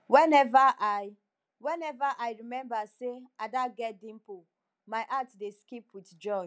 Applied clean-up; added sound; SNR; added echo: none; none; none; none.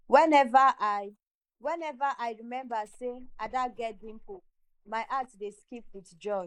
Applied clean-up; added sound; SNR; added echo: neural mask model Resemble Enhance denoiser.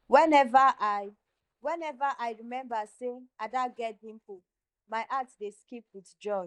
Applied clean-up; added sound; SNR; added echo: neural mask model DeepFilterNet 3.